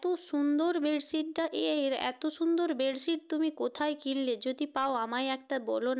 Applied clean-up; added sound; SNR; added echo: none; none; none; none.